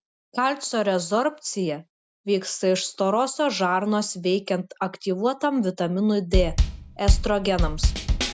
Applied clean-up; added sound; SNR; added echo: none; Drum kit; -3 dB; none.